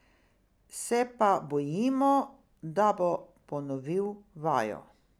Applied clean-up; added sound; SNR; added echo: none; none; none; none.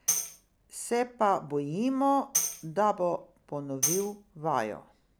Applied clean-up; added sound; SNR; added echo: none; Tambourine; 5 dB; none.